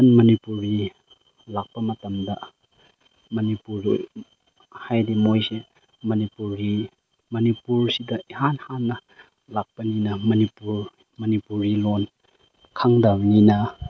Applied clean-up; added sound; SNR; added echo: none; none; none; none.